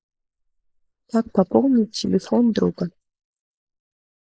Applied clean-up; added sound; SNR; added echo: neural mask model Resemble Enhance denoiser.